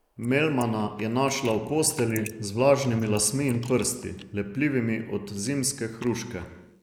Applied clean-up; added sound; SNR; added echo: neural mask model Resemble Enhance denoiser.